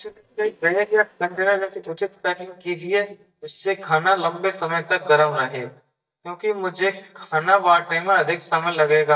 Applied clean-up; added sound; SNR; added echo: neural mask model DeepFilterNet 3.